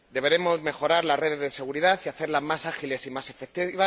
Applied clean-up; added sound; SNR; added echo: none; none; none; none.